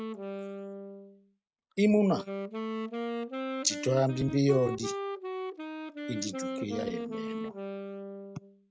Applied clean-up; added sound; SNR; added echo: neural mask model RNNoise.